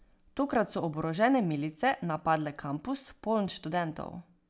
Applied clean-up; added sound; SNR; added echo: none; none; none; none.